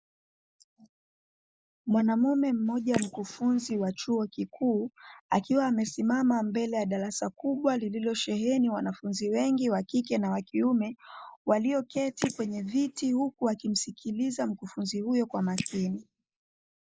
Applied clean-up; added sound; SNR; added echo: neural mask model Resemble Enhance denoiser.